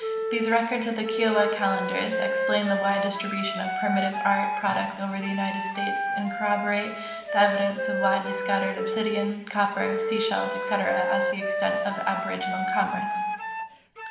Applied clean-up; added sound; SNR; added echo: none; Wind instrument, woodwind instrument; 2 dB; reverberation time 1.2 s.